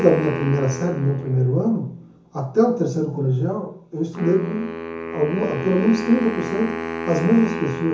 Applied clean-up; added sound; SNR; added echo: none; Wind instrument, woodwind instrument; 9 dB; reverberation time 0.7 s.